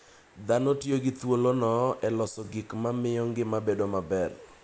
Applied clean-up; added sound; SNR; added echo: none; none; none; none.